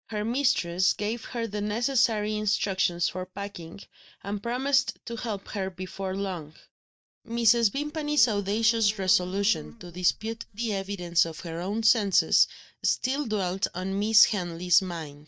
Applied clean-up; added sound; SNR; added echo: neural mask model DeepFilterNet 3.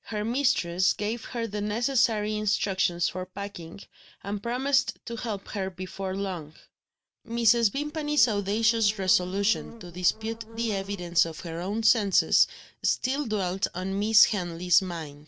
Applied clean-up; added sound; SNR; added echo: none; Buzz; 17 dB; none.